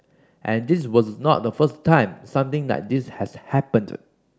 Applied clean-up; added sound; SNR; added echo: none; none; none; none.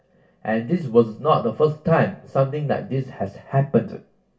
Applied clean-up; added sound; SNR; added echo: none; none; none; reverberation time 0.2 s.